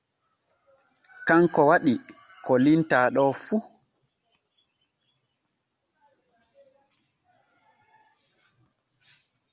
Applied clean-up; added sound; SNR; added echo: none; none; none; none.